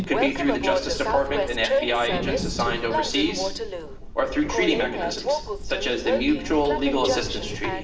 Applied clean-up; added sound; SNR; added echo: none; Train; 2 dB; reverberation time 0.9 s.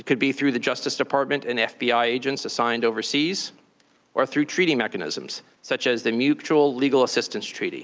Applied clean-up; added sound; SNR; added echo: none; none; none; none.